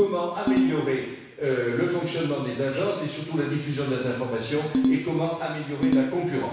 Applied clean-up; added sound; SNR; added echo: none; Ringtone; -1 dB; reverberation time 1.1 s.